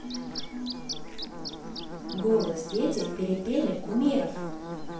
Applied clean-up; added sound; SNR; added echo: none; Buzz / Bird; 9 dB; reverberation time 0.4 s.